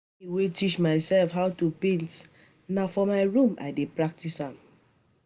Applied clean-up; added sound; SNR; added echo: none; none; none; none.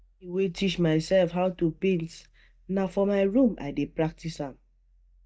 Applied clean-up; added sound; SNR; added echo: neural mask model DeepFilterNet 3.